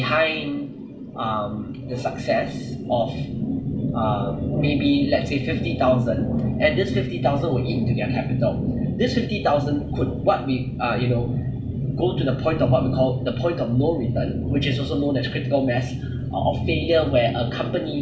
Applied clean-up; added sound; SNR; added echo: none; none; none; reverberation time 0.7 s.